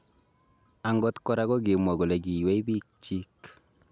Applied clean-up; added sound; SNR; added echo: none; none; none; none.